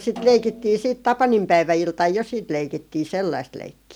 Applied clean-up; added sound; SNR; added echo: none; Snare drum; 20 dB; none.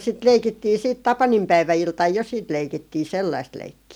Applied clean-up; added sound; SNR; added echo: none; none; none; none.